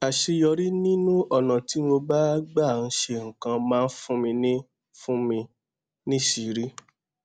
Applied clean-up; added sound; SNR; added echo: none; none; none; none.